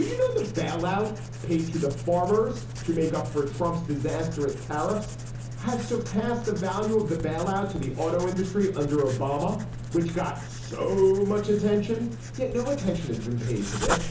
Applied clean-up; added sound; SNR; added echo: none; Writing; 8 dB; reverberation time 0.8 s.